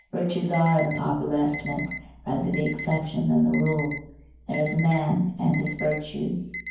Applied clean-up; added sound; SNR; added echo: none; Alarm; 13 dB; reverberation time 0.9 s.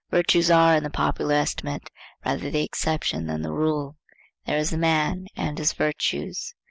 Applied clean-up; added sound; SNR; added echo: none; none; none; none.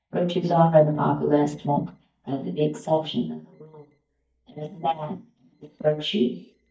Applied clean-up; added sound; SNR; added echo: neural mask model DeepFilterNet 3.